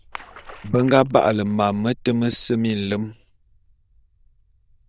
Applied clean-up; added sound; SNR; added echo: neural diffusion model UNIVERSE++.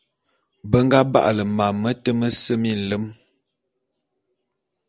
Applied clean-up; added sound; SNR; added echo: none; none; none; none.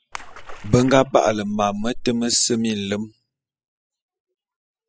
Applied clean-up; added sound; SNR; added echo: classical method spectral subtraction.